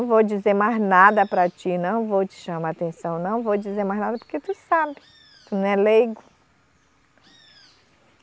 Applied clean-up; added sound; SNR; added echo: none; none; none; none.